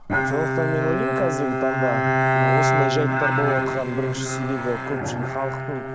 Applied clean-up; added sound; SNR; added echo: none; Bowed string instrument; -4 dB; none.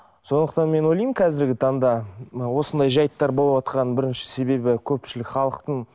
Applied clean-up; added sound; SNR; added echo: none; none; none; none.